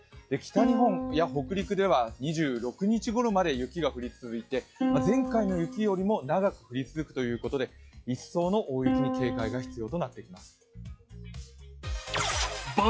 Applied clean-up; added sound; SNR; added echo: classical method log-MMSE.